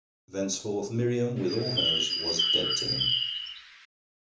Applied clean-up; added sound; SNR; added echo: none; Bird; -3 dB; reverberation time 0.7 s.